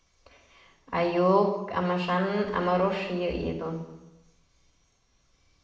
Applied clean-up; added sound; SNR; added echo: none; none; none; reverberation time 0.7 s.